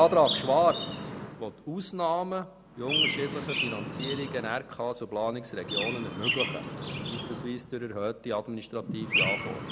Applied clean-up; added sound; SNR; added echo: none; Chirp, tweet; 4 dB; none.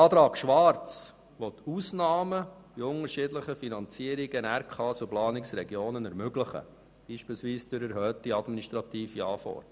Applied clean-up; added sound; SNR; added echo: none; none; none; none.